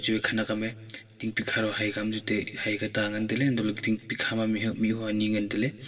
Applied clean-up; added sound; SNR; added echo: none; none; none; reverberation time 2.1 s.